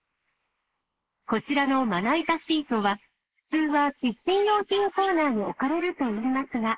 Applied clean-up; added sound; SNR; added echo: neural mask model Resemble Enhance denoiser.